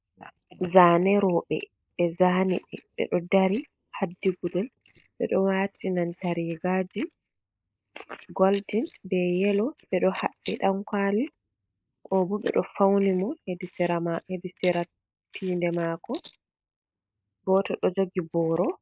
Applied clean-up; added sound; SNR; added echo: neural mask model Resemble Enhance denoiser.